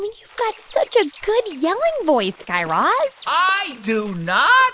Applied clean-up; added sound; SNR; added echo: neural mask model Resemble Enhance denoiser.